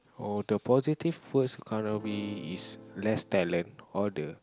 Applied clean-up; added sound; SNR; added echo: none; Acoustic guitar / Strum; 16 dB; none.